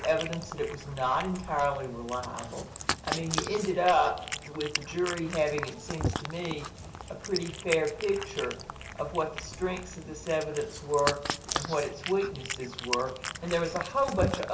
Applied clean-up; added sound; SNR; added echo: none; Cat; 6 dB; reverberation time 0.3 s.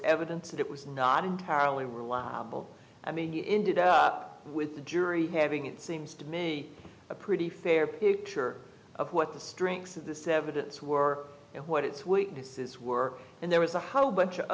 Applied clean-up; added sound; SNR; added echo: none; none; none; none.